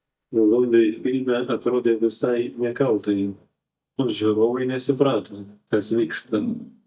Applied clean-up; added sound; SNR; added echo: neural mask model DeepFilterNet 3.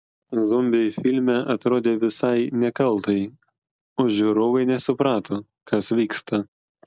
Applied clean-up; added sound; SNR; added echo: none; none; none; none.